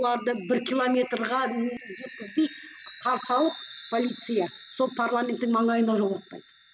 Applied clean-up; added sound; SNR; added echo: none; Chime; 18 dB; none.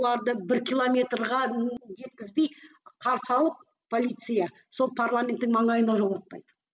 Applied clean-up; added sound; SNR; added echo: none; none; none; none.